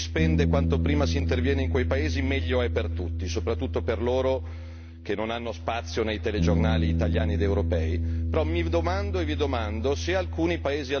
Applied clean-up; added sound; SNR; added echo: none; Bass guitar; -1 dB; none.